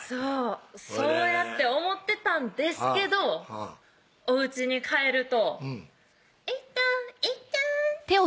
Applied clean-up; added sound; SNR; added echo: none; none; none; none.